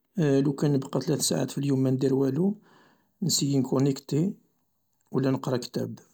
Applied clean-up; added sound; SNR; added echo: none; none; none; none.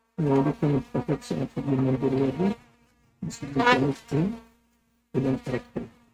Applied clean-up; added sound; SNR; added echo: neural mask model RNNoise.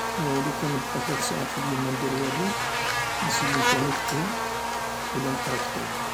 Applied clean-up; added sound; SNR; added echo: none; Buzz; -3 dB; none.